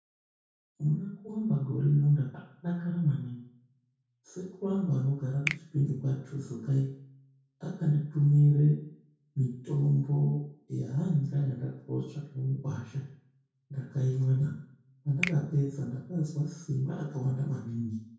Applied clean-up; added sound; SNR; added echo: none; Finger snapping; 12 dB; reverberation time 0.5 s.